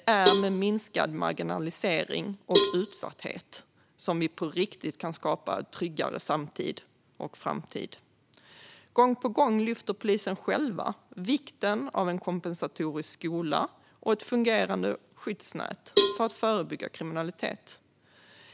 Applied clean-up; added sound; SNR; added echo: none; Cowbell; 2 dB; none.